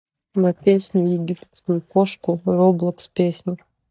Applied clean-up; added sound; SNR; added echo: neural mask model DeepFilterNet 3.